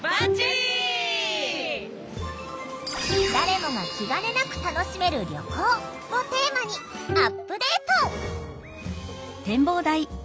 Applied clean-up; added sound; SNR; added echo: none; Bowed string instrument; 8 dB; none.